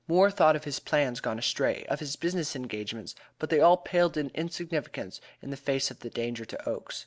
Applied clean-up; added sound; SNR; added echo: none; none; none; none.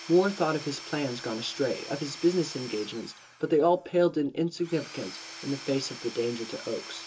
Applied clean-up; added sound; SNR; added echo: none; Tools / Domestic sounds, home sounds; 15 dB; reverberation time 0.2 s.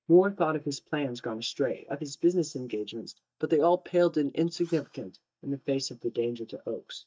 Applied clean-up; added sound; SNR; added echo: neural mask model DeepFilterNet 3.